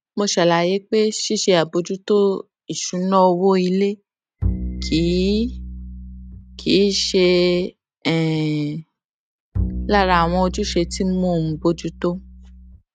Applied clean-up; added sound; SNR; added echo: neural mask model RNNoise.